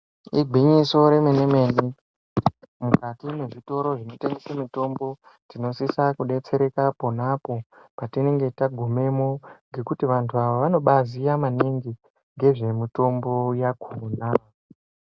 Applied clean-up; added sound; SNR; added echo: none; none; none; none.